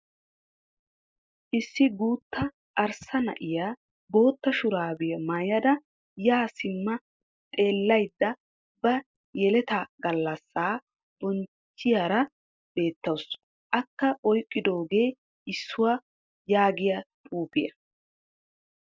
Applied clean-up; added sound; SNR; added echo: neural mask model Resemble Enhance denoiser.